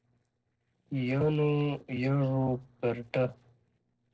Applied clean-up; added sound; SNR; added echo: neural separator model SepFormer DNS4.